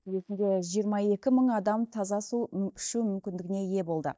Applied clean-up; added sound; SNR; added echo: neural mask model DeepFilterNet 3.